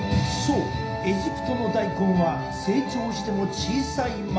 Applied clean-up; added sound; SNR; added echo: none; Wind instrument, woodwind instrument; 11 dB; reverberation time 0.5 s.